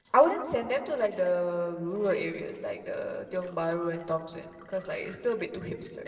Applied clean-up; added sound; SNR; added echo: neural separator model SepFormer DNS4.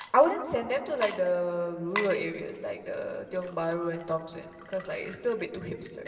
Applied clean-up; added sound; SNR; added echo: none; Water / Liquid; 14 dB; reverberation time 2.2 s.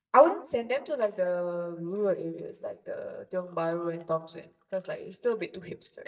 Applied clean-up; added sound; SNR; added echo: neural mask model DeepFilterNet 3.